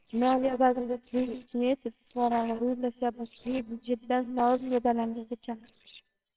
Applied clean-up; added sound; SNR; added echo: neural separator model SepFormer WHAMR!.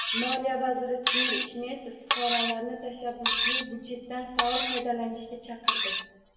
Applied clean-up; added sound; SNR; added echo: none; Cutlery, silverware; -1 dB; reverberation time 1.0 s.